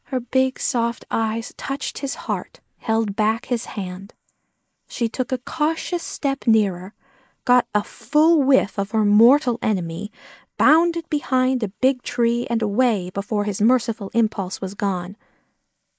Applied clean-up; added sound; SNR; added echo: neural mask model Resemble Enhance denoiser.